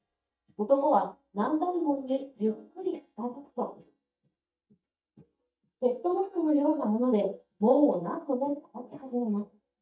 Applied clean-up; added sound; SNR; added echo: neural mask model DeepFilterNet 3.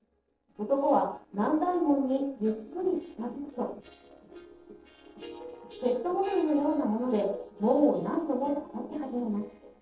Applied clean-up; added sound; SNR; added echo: neural separator model SepFormer DNS4.